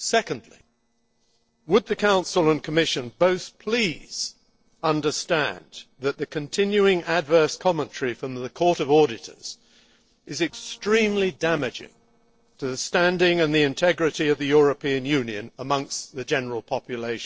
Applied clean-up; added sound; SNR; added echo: neural separator model SepFormer DNS4.